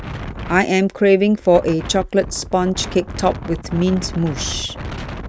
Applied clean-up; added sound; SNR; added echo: none; Wind; 11 dB; none.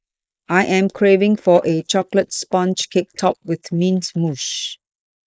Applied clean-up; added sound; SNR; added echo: neural mask model Resemble Enhance denoiser.